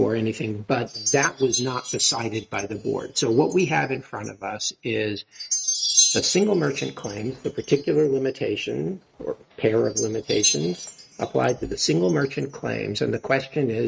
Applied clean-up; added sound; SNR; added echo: neural mask model RNNoise.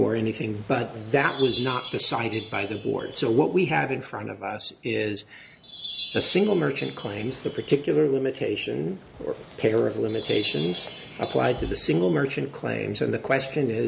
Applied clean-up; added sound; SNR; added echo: none; Wind chime; 2 dB; none.